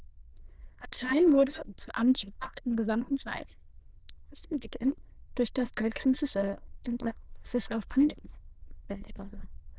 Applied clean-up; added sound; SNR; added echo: neural diffusion model UNIVERSE++.